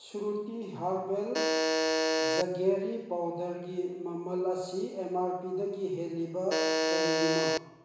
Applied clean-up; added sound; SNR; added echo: none; Alarm; -4 dB; reverberation time 1.0 s.